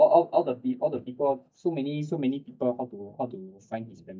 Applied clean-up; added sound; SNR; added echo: neural mask model DeepFilterNet 3.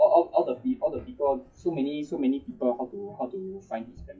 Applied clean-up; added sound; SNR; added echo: classical method WPE with log-MMSE.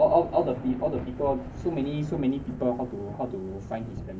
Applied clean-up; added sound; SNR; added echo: none; Thunder / Rain; 12 dB; reverberation time 0.3 s.